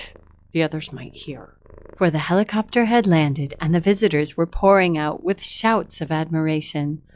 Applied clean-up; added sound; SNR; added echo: classical method log-MMSE.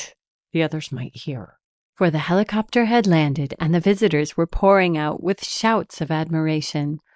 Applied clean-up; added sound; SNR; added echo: neural mask model Resemble Enhance denoiser.